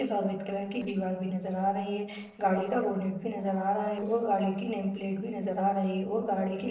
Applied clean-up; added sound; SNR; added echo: neural separator model SepFormer DNS4.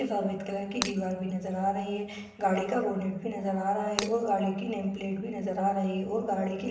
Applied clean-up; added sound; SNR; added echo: none; Shatter; 7 dB; reverberation time 0.9 s.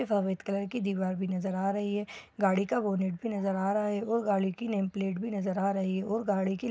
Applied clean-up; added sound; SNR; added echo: none; none; none; none.